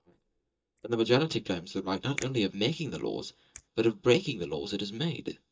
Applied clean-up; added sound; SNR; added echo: neural mask model DeepFilterNet 3.